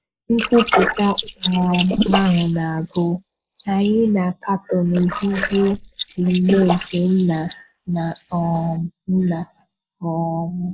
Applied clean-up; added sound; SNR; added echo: neural mask model Resemble Enhance denoiser.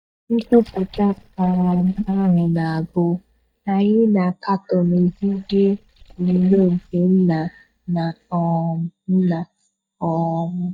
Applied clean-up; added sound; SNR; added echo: neural mask model DeepFilterNet 3.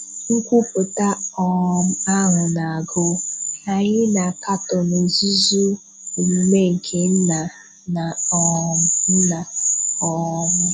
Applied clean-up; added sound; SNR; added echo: none; none; none; none.